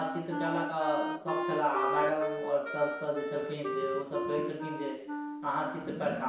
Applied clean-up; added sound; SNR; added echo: none; Wind instrument, woodwind instrument; 3 dB; reverberation time 0.7 s.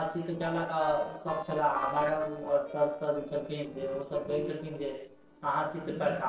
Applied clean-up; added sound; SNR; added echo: neural separator model SepFormer DNS4.